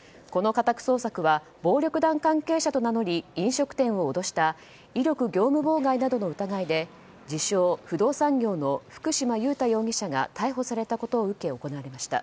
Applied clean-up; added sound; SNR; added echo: none; none; none; none.